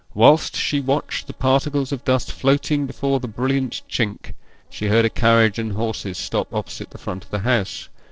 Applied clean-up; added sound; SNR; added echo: neural separator model SepFormer DNS4.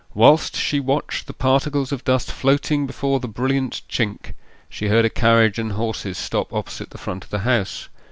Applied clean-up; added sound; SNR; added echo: none; none; none; none.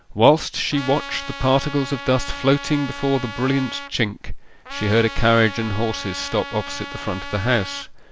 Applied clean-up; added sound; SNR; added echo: none; Trumpet; 12 dB; none.